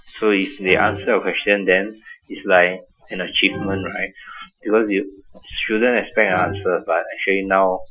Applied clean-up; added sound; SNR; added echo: classical method Wiener filter.